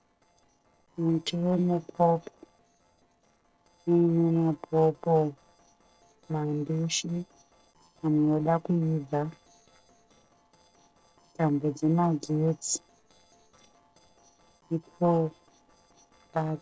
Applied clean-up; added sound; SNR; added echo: neural separator model SepFormer DNS4.